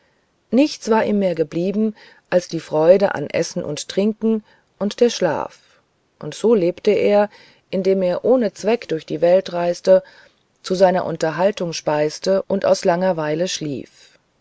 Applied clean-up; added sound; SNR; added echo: none; none; none; none.